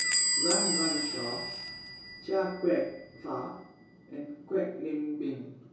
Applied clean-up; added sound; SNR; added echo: none; Squeak / Bell; -1 dB; reverberation time 0.6 s.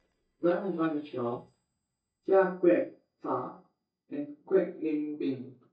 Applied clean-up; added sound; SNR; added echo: neural mask model DeepFilterNet 3.